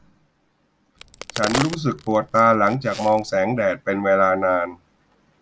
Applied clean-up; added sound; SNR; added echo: none; Crack; 11 dB; none.